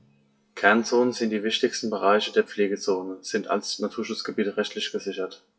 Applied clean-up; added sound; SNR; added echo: classical method WPE with log-MMSE.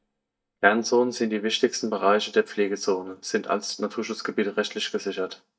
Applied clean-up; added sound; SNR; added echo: neural mask model DeepFilterNet 3.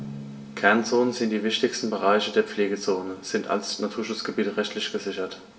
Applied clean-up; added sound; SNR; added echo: none; Drum; 20 dB; reverberation time 0.2 s.